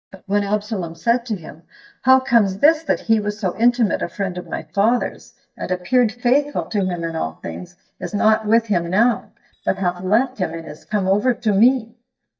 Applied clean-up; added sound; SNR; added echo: neural mask model DeepFilterNet 3.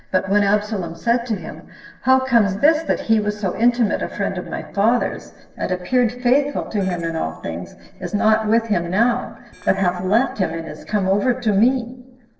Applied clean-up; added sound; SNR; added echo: neural separator model SepFormer DNS4.